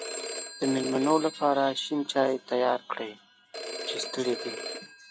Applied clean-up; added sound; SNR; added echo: none; Telephone; 10 dB; none.